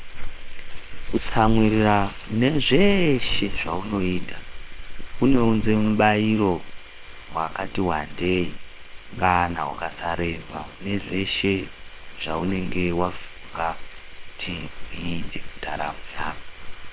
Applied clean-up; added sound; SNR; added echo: neural separator model SepFormer WHAM!.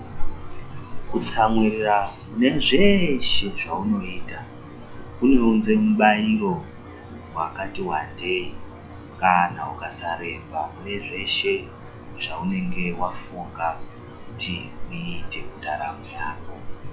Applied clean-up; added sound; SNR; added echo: classical method log-MMSE.